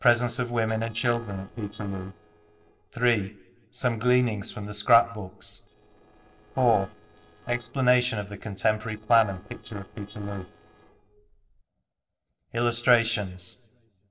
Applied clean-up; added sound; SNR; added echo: neural separator model SepFormer DNS4.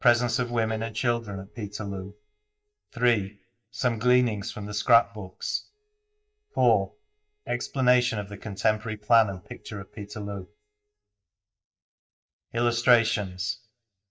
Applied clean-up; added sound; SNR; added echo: neural mask model DeepFilterNet 3.